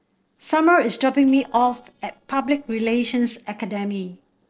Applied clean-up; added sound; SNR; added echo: neural separator model SepFormer DNS4.